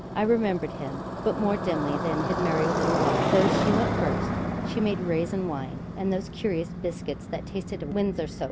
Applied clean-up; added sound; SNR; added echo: none; Motorcycle; 1 dB; none.